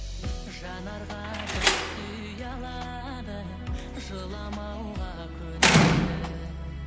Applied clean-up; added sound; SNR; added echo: none; Slam; -5 dB; none.